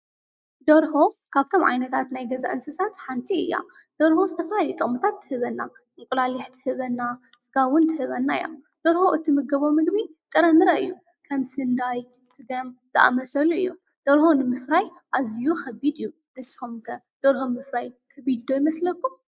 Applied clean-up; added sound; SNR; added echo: neural mask model Resemble Enhance denoiser.